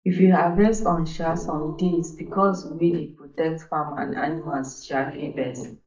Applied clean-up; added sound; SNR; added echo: neural mask model DeepFilterNet 3.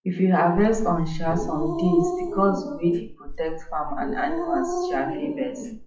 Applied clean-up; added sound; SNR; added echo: classical method WPE with log-MMSE.